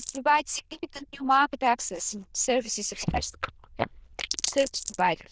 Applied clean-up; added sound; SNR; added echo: neural diffusion model UNIVERSE++.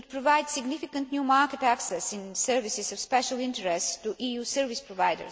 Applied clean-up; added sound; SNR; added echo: none; none; none; none.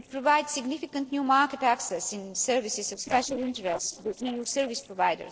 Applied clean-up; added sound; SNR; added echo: neural separator model SepFormer DNS4.